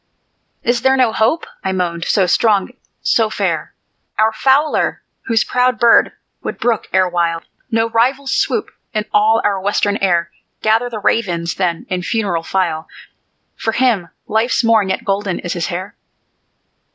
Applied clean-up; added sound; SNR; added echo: none; none; none; none.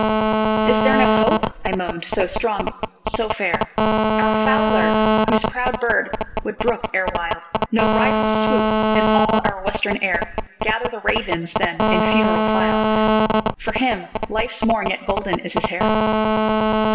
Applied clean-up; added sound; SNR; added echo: none; Telephone; -4 dB; reverberation time 1.3 s.